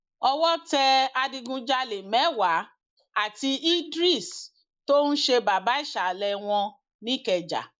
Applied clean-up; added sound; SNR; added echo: neural mask model Resemble Enhance denoiser.